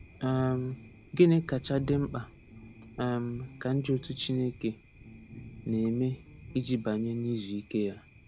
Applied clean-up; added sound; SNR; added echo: none; Bass guitar + Thunder; 18 dB; none.